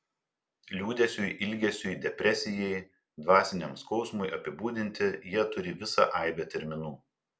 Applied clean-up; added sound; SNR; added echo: none; none; none; none.